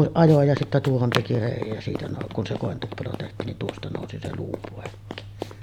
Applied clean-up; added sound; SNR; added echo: none; Run; 11 dB; none.